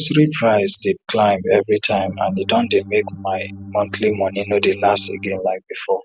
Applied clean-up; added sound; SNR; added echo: none; Organ; 15 dB; none.